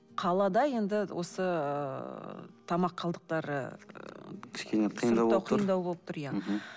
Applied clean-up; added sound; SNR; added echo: none; none; none; none.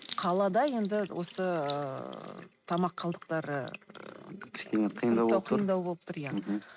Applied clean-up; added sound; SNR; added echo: neural mask model RNNoise.